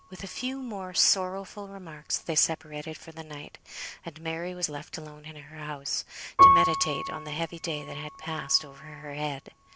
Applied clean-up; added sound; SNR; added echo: none; Piano; -2 dB; none.